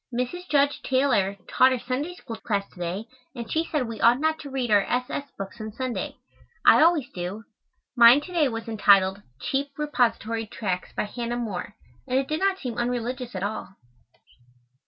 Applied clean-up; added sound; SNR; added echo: none; none; none; none.